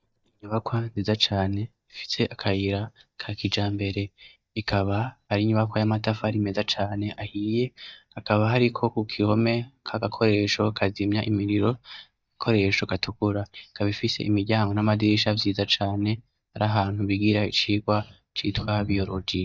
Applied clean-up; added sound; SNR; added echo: neural mask model DeepFilterNet 3.